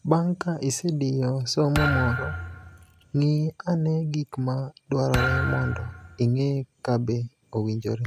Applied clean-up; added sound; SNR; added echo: none; Thump, thud; 5 dB; none.